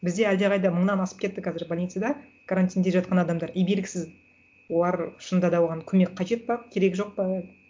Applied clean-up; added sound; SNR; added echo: none; none; none; none.